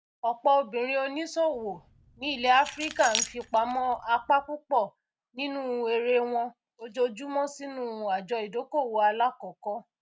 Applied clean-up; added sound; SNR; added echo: none; Keys jangling; 11 dB; none.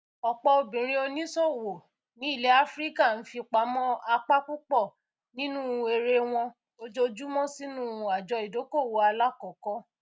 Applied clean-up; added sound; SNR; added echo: none; none; none; none.